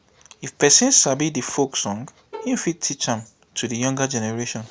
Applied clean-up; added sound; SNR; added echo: none; Bowed string instrument; 18 dB; none.